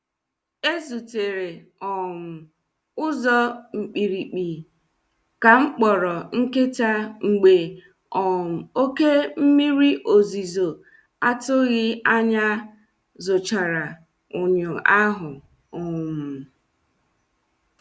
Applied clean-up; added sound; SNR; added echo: none; none; none; none.